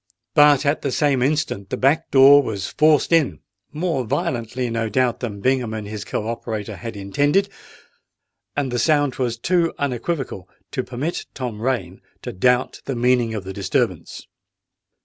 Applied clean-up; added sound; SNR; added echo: none; none; none; none.